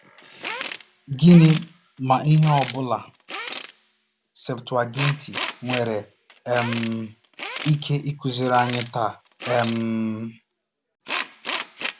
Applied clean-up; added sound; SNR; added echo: none; Tools; 12 dB; none.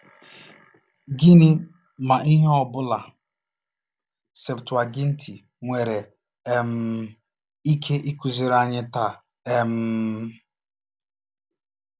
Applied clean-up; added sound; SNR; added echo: none; none; none; none.